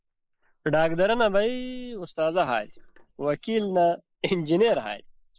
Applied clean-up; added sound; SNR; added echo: neural mask model Resemble Enhance denoiser.